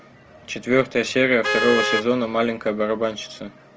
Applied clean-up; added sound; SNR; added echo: none; Vehicle horn, car horn, honking; 7 dB; none.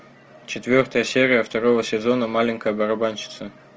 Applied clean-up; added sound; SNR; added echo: none; none; none; none.